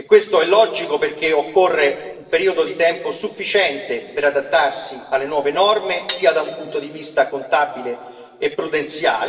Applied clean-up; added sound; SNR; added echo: neural separator model SepFormer DNS4.